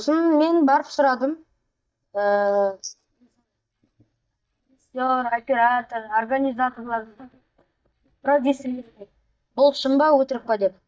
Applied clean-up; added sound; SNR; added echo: neural mask model DeepFilterNet 3.